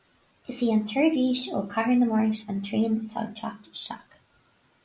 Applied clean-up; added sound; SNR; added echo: none; none; none; none.